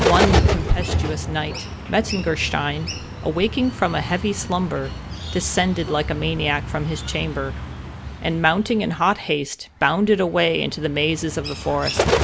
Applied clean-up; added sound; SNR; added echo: none; Bird; 3 dB; none.